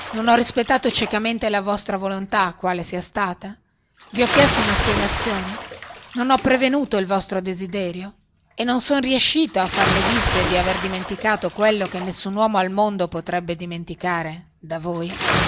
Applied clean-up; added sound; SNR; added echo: none; Bathtub (filling or washing) / Splash, splatter; 6 dB; none.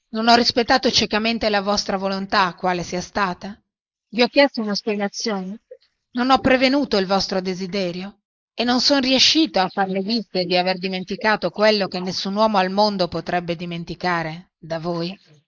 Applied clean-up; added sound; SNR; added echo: neural mask model Resemble Enhance denoiser.